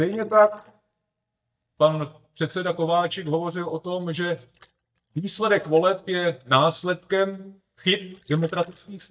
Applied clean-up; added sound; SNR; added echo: neural mask model DeepFilterNet 3.